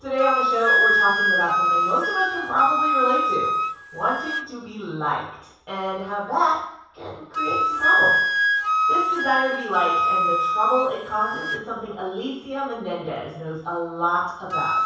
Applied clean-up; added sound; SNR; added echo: none; Wind instrument, woodwind instrument; -2 dB; reverberation time 0.7 s.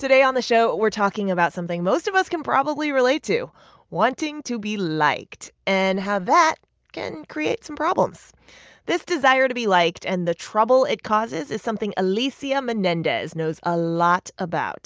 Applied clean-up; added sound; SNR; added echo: none; none; none; none.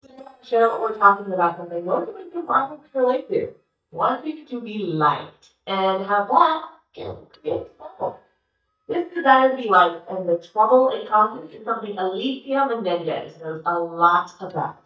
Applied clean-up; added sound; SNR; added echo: neural mask model DeepFilterNet 3.